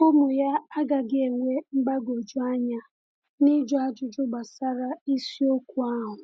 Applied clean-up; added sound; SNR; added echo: none; none; none; none.